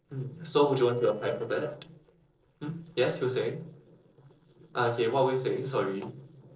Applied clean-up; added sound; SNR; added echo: neural separator model SepFormer DNS4.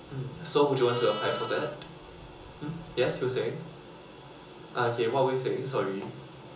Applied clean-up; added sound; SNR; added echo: none; Livestock, farm animals, working animals; 16 dB; reverberation time 0.7 s.